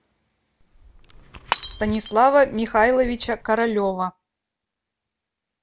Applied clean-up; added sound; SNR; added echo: none; Shatter / Crushing; 12 dB; none.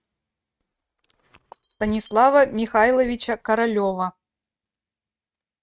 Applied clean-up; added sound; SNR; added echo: neural mask model RNNoise.